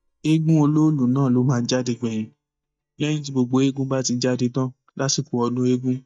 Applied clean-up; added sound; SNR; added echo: neural mask model DeepFilterNet 3.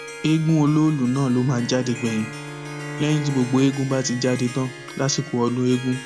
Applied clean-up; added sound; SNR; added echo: none; Bowed string instrument + Harp; 13 dB; none.